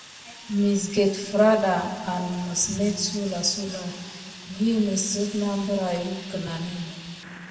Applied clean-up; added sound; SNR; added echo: none; Fire; 17 dB; reverberation time 2.0 s.